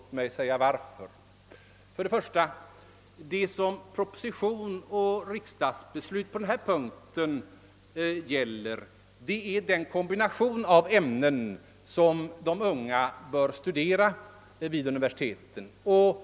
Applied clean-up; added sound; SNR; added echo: none; none; none; none.